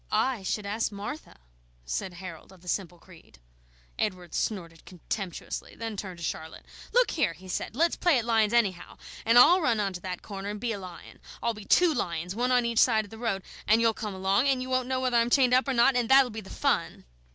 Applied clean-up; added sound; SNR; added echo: none; none; none; none.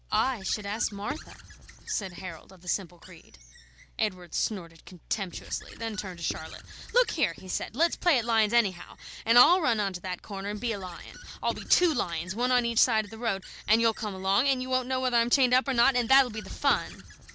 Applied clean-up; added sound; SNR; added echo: none; Squeak / Writing; 19 dB; none.